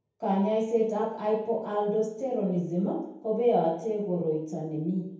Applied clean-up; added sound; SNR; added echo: none; none; none; reverberation time 0.9 s.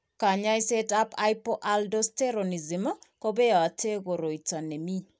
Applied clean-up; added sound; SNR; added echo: none; none; none; none.